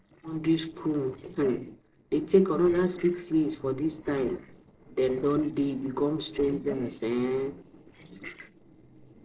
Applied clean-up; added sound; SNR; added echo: neural separator model SepFormer DNS4.